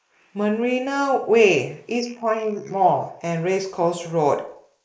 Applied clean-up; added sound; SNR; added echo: neural mask model Resemble Enhance denoiser.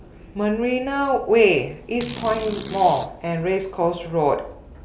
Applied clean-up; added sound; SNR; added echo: none; Fart; 14 dB; none.